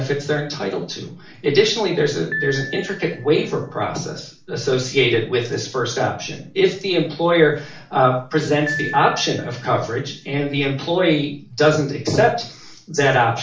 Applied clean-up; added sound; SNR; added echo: none; Piano; 17 dB; reverberation time 0.4 s.